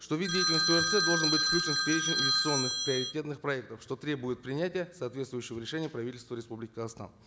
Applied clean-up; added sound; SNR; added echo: none; Telephone; -5 dB; none.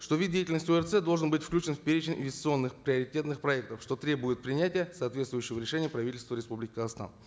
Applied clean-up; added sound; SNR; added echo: none; none; none; none.